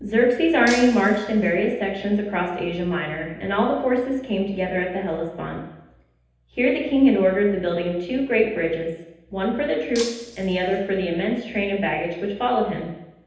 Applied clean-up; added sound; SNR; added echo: none; Shatter; 15 dB; reverberation time 0.9 s.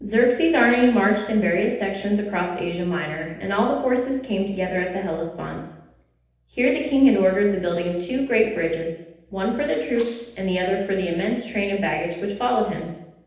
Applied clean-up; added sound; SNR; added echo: neural separator model SepFormer DNS4.